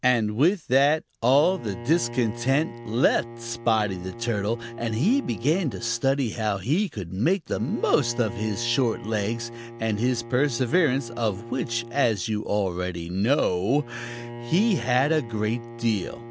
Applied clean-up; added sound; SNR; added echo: none; Bowed string instrument; 14 dB; none.